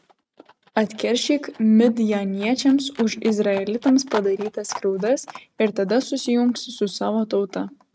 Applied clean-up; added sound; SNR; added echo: neural mask model RNNoise.